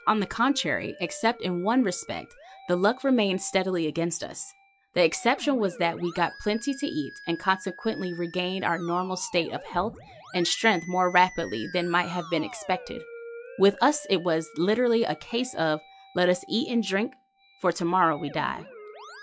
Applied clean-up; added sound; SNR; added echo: classical method log-MMSE.